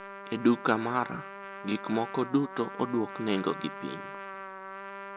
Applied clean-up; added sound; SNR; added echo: none; Trumpet; 11 dB; none.